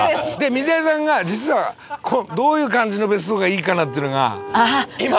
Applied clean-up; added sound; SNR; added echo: none; Car; 15 dB; none.